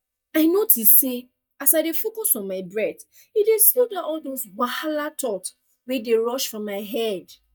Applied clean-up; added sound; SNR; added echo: neural mask model DeepFilterNet 3.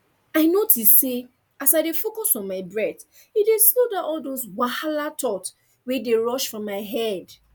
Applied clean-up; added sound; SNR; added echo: none; none; none; none.